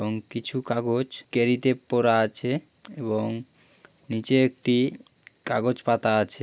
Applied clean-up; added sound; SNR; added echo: none; none; none; none.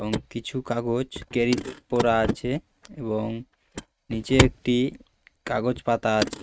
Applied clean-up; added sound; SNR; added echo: neural mask model RNNoise.